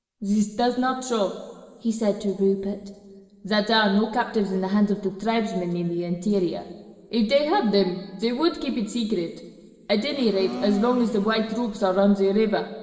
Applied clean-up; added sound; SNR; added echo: none; Domestic sounds, home sounds; 12 dB; reverberation time 2.0 s.